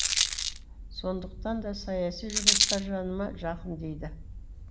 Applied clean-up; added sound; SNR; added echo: none; Rattle; -4 dB; none.